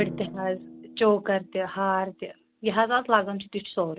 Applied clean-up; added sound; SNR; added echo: none; Drum; 17 dB; none.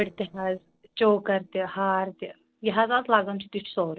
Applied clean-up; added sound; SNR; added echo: neural separator model SepFormer DNS4.